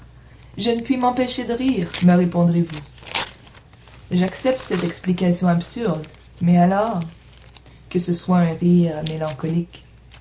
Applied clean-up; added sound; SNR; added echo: none; Tearing; 17 dB; none.